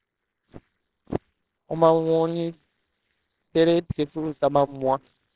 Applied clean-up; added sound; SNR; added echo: neural separator model SepFormer WHAMR!.